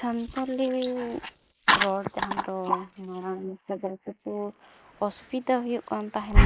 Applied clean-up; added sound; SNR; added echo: neural mask model Resemble Enhance denoiser.